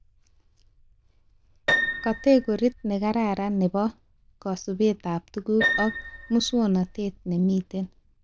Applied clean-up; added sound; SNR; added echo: neural diffusion model UNIVERSE++.